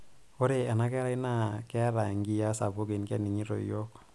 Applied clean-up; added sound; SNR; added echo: none; none; none; none.